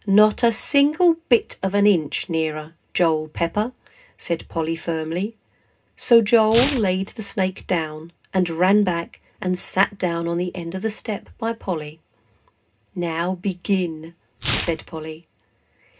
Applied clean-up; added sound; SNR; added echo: none; Tearing; 10 dB; reverberation time 0.2 s.